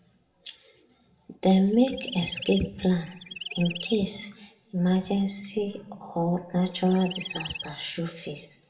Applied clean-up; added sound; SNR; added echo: none; Chirp, tweet; 11 dB; reverberation time 0.6 s.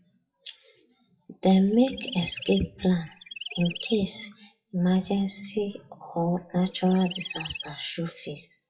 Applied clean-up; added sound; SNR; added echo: classical method WPE with log-MMSE.